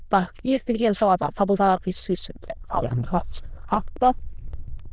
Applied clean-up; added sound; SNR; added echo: neural diffusion model UNIVERSE++.